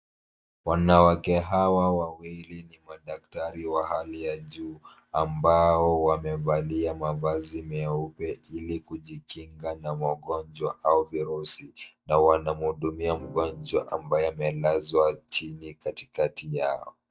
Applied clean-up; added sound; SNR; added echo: neural mask model DeepFilterNet 3.